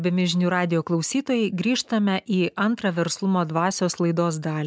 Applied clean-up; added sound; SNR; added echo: none; none; none; none.